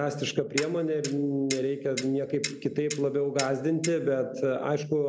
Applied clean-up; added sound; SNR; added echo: none; Clock; 11 dB; none.